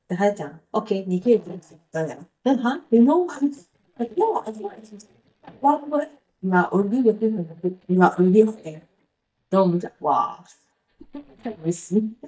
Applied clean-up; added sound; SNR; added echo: neural mask model DeepFilterNet 3.